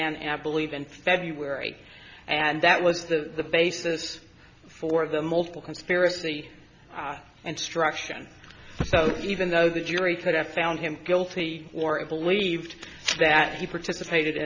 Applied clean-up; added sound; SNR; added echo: none; none; none; none.